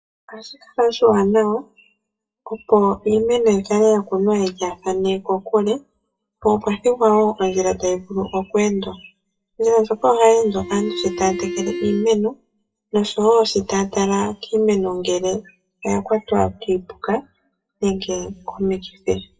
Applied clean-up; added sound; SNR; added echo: classical method WPE with log-MMSE.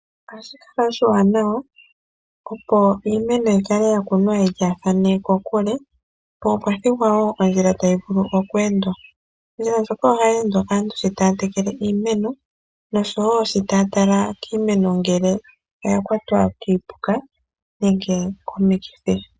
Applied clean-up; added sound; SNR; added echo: none; none; none; none.